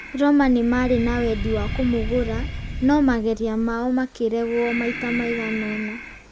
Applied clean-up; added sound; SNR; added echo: none; Breathing; 8 dB; none.